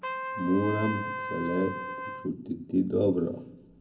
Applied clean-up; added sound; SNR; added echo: none; Trumpet; 7 dB; reverberation time 0.4 s.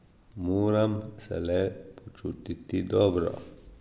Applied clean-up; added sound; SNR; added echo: none; none; none; none.